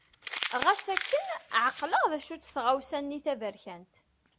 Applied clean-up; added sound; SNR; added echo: none; Crumpling, crinkling; 11 dB; none.